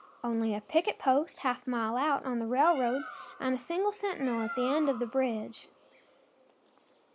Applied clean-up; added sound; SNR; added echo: none; Bird; 17 dB; none.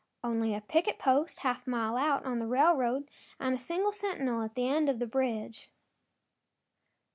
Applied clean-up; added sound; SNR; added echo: none; none; none; none.